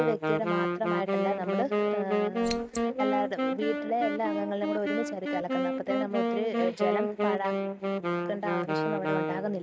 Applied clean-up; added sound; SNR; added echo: neural mask model RNNoise.